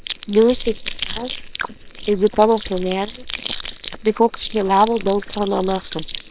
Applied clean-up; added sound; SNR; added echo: neural separator model SepFormer WHAM!.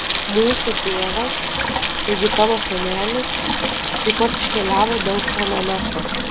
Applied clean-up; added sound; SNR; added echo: none; Sink (filling or washing) / Water tap, faucet; 0 dB; none.